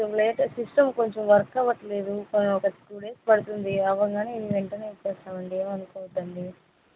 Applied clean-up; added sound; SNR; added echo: none; none; none; none.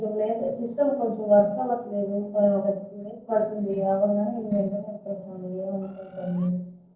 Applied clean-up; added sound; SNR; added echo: neural separator model SepFormer DNS4.